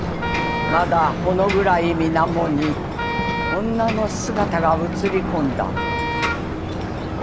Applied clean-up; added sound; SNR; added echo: none; Ocean + Wind instrument, woodwind instrument; 1 dB; none.